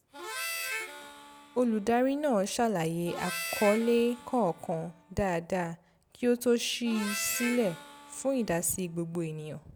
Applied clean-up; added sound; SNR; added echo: none; Harmonica; 11 dB; none.